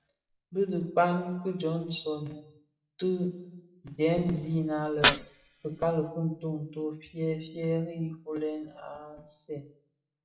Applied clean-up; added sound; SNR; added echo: classical method WPE with log-MMSE.